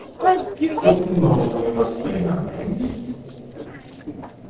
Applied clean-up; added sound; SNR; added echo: neural separator model SepFormer DNS4.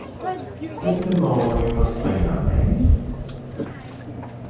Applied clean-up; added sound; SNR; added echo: none; Microwave oven; -2 dB; reverberation time 1.2 s.